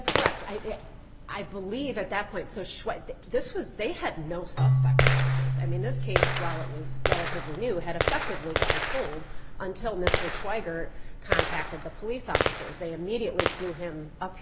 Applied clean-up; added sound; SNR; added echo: none; Keyboard (musical) + Gunshot, gunfire; -4 dB; none.